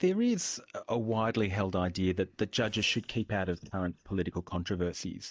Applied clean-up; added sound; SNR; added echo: neural mask model DeepFilterNet 3.